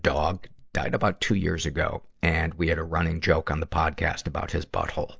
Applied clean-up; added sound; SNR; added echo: none; none; none; none.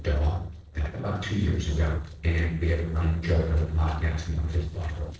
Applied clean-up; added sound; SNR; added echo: neural separator model SepFormer DNS4.